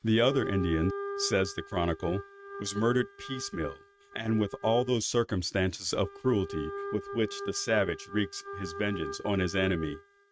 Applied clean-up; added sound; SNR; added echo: neural mask model RNNoise.